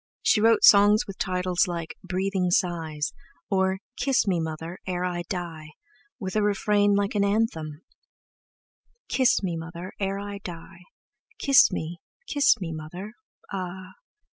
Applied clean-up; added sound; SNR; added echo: none; none; none; none.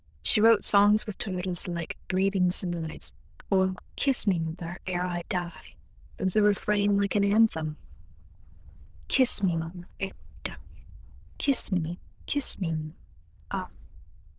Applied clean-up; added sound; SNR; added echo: neural diffusion model UNIVERSE++.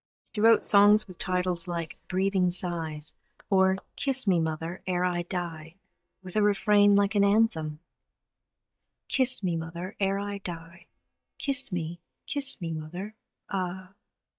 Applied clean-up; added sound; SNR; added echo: neural mask model DeepFilterNet 3.